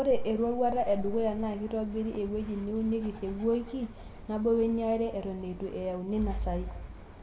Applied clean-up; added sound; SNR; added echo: none; Bird; 16 dB; reverberation time 1.6 s.